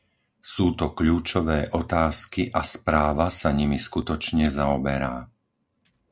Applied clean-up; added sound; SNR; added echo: none; none; none; none.